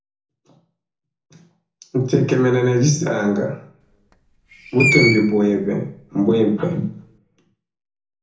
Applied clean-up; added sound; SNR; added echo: none; Screech; 5 dB; reverberation time 0.6 s.